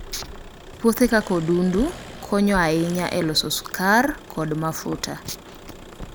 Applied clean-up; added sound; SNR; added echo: none; Engine + Walk, footsteps; 15 dB; none.